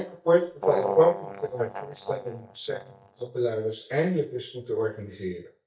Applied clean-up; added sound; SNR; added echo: neural mask model DeepFilterNet 3.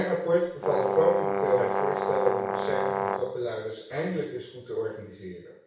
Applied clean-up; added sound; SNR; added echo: none; Brass instrument; 0 dB; reverberation time 0.6 s.